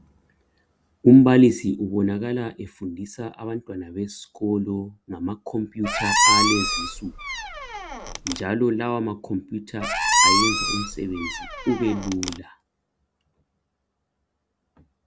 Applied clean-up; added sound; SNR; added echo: none; Squeak; -1 dB; none.